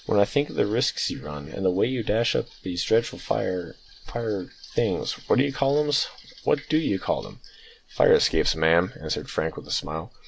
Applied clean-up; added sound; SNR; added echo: none; none; none; none.